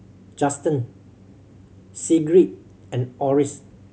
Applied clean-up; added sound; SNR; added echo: none; none; none; none.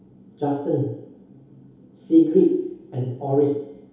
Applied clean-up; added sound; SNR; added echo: none; none; none; reverberation time 2.2 s.